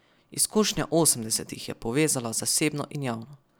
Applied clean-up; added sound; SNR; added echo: none; none; none; none.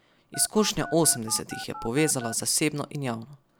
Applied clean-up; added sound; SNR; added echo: none; Telephone; 13 dB; none.